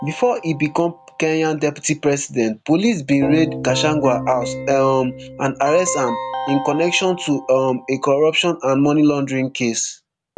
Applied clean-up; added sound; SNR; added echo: none; Keyboard (musical); 12 dB; none.